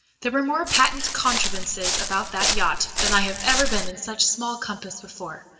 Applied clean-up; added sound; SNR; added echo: none; Walk, footsteps; 0 dB; reverberation time 1.7 s.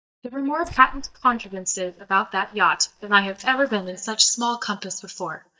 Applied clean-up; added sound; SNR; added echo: neural mask model DeepFilterNet 3.